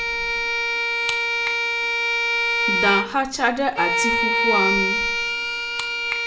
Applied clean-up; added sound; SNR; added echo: none; Bowed string instrument; -5 dB; reverberation time 0.4 s.